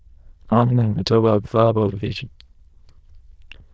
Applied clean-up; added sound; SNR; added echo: neural diffusion model UNIVERSE++.